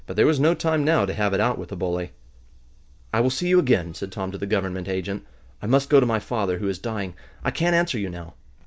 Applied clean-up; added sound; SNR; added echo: none; none; none; none.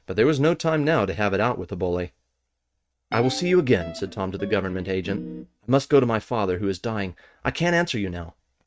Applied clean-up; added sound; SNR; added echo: neural mask model RNNoise.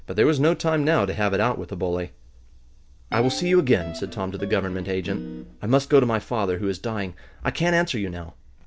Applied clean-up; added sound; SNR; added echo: none; Guitar; 14 dB; none.